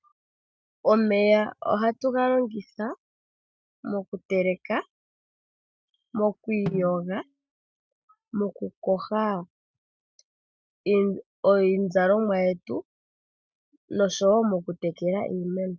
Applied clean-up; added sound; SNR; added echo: neural mask model RNNoise.